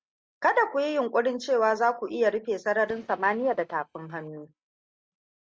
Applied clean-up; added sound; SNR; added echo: neural mask model RNNoise.